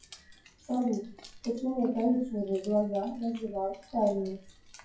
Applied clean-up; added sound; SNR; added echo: classical method WPE with log-MMSE.